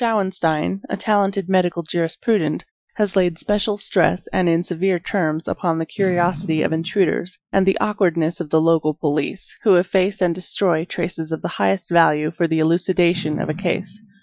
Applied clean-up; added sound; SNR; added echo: classical method Wiener filter.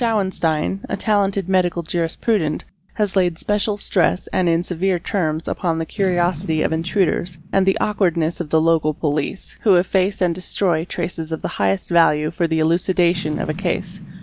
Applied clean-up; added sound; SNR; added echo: none; Boom; 19 dB; none.